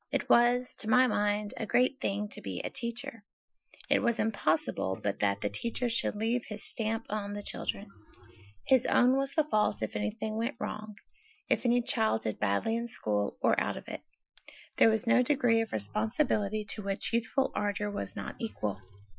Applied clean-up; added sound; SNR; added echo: classical method Wiener filter.